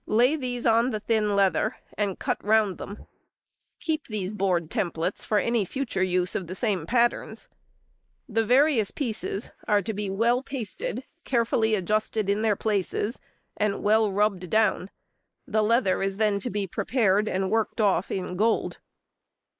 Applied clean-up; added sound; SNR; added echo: neural mask model Resemble Enhance denoiser.